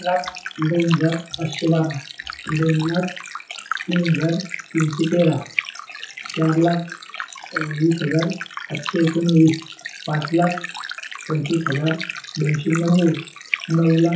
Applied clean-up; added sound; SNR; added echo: classical method WPE with log-MMSE.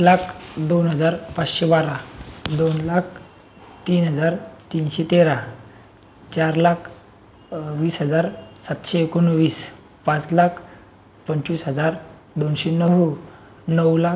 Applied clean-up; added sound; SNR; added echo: none; none; none; none.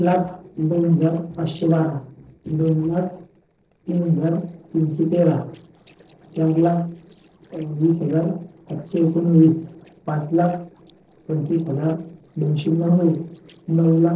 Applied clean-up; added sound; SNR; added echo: neural separator model SepFormer DNS4.